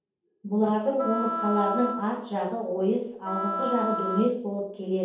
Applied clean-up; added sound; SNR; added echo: none; Wind instrument, woodwind instrument; 6 dB; reverberation time 0.7 s.